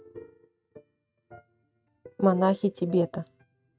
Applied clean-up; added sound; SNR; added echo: neural mask model RNNoise.